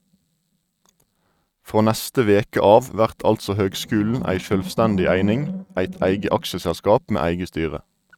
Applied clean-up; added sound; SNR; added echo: neural mask model RNNoise.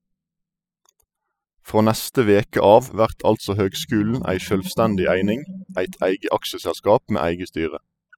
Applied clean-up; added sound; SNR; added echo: classical method spectral subtraction.